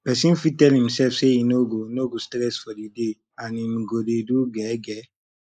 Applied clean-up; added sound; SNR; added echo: neural mask model Resemble Enhance denoiser.